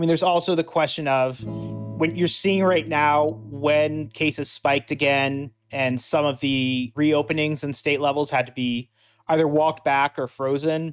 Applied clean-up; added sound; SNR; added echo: neural mask model RNNoise.